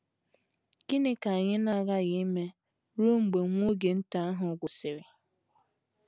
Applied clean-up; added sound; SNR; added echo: none; none; none; none.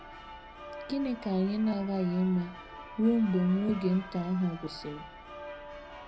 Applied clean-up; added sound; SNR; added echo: none; Church bell; 14 dB; reverberation time 0.3 s.